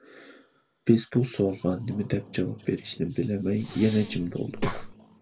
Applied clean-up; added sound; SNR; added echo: none; Breathing; 7 dB; reverberation time 1.6 s.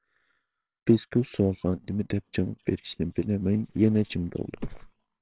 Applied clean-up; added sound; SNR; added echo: neural separator model SepFormer WHAMR!.